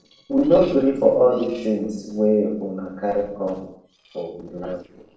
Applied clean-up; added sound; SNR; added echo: neural separator model SepFormer DNS4.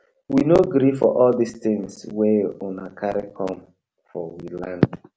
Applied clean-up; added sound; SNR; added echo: none; none; none; none.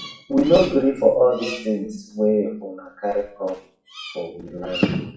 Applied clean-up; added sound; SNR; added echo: classical method WPE with log-MMSE.